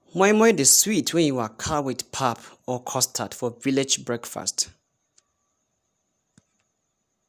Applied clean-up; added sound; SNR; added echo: none; none; none; none.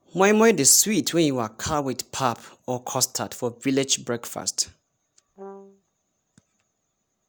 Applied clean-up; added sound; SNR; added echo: none; Brass instrument; 19 dB; none.